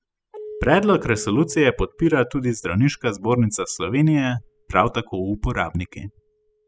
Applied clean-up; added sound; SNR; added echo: classical method spectral subtraction.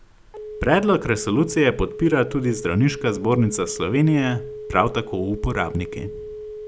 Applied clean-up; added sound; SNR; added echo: none; Telephone; 12 dB; none.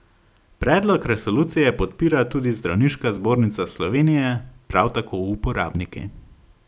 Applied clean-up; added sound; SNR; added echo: none; none; none; none.